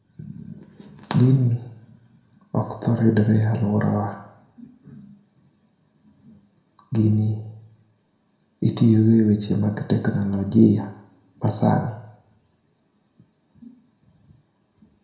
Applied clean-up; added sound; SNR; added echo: none; none; none; reverberation time 0.6 s.